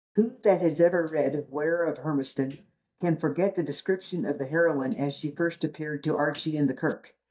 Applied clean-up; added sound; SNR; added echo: neural mask model DeepFilterNet 3.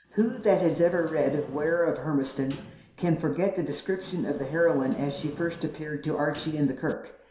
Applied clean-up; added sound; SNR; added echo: none; Sliding door; 18 dB; reverberation time 0.7 s.